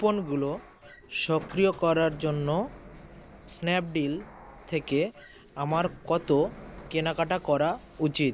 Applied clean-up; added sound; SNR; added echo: none; Sliding door; 18 dB; none.